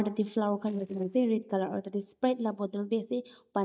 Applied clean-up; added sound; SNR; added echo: neural mask model DeepFilterNet 3.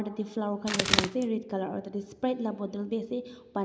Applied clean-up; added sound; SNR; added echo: none; Bird; -4 dB; none.